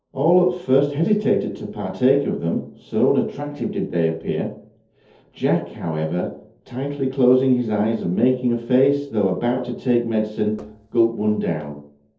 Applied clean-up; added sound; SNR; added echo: neural separator model SepFormer DNS4.